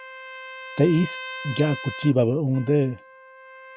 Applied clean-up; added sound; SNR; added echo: none; Trumpet; 14 dB; none.